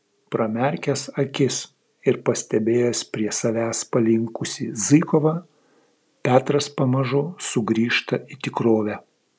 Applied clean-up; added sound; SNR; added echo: none; none; none; none.